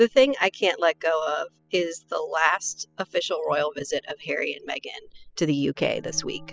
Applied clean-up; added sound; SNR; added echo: classical method spectral subtraction.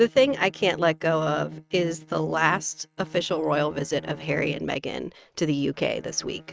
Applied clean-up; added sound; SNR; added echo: neural mask model RNNoise.